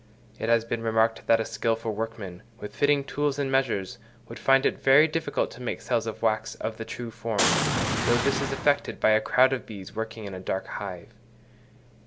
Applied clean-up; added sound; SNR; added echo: none; Boom; 0 dB; none.